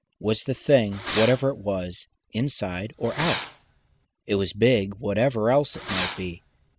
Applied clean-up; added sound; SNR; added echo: none; Fireworks; 3 dB; none.